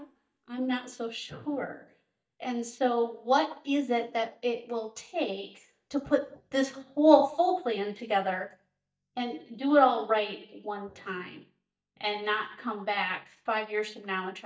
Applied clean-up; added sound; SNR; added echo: neural mask model DeepFilterNet 3.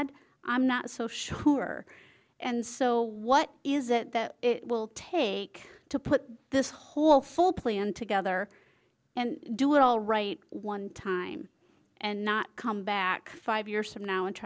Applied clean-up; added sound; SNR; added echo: none; none; none; none.